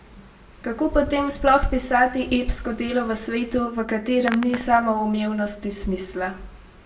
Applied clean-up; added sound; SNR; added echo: none; Hands; 18 dB; reverberation time 0.4 s.